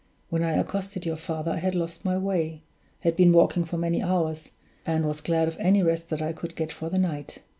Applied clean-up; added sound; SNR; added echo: none; none; none; none.